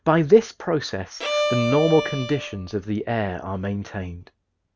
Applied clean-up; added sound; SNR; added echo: none; Bowed string instrument; 4 dB; none.